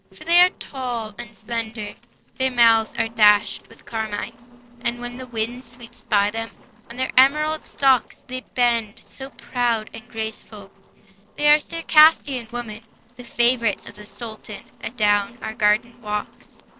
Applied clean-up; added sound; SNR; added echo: neural separator model SepFormer DNS4.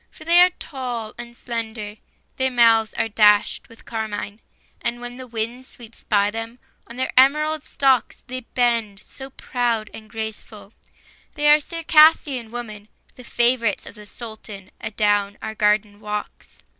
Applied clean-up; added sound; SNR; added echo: none; none; none; none.